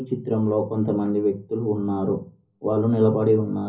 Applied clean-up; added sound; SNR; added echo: none; none; none; reverberation time 0.5 s.